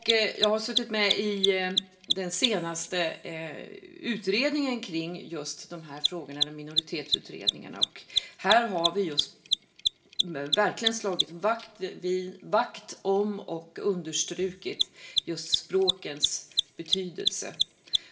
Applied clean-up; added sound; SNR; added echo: none; Mechanisms; 3 dB; reverberation time 0.5 s.